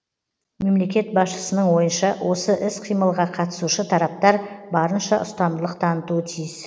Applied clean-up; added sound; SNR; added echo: none; none; none; none.